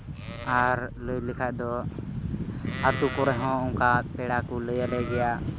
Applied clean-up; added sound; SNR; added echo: none; Livestock, farm animals, working animals; 14 dB; none.